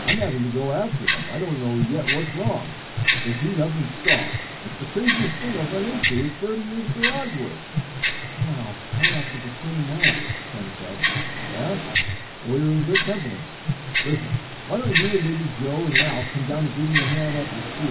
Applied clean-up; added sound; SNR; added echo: none; Tick-tock; 0 dB; reverberation time 0.4 s.